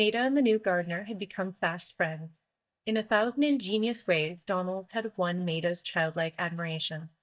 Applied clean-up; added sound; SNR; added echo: neural mask model DeepFilterNet 3.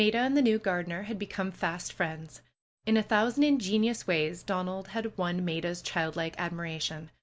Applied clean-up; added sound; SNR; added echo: none; none; none; none.